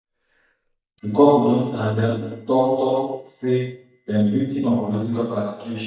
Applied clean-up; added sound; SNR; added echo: neural mask model DeepFilterNet 3.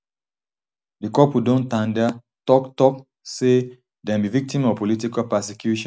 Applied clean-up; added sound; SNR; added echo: none; none; none; none.